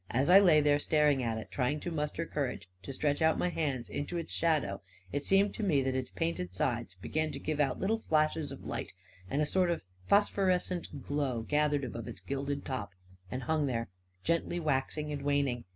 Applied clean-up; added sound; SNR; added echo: none; none; none; none.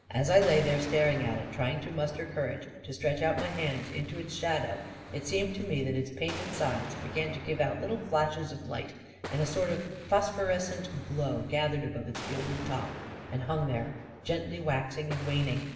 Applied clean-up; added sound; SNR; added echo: none; Explosion; 13 dB; reverberation time 1.2 s.